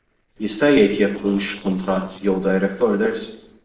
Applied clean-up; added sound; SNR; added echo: neural separator model SepFormer DNS4.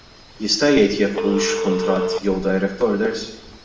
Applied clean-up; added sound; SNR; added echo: none; Telephone; 7 dB; reverberation time 0.7 s.